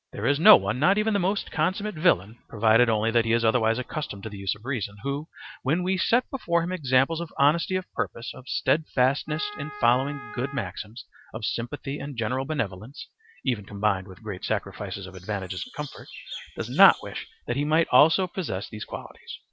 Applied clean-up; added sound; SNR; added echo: none; Wind instrument, woodwind instrument + Chirp, tweet; 17 dB; none.